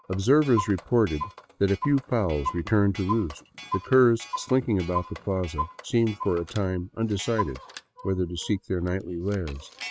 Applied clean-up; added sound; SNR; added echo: neural mask model RNNoise.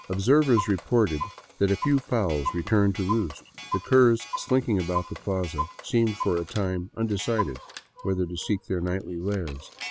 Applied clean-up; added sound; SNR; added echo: none; Clock; 11 dB; none.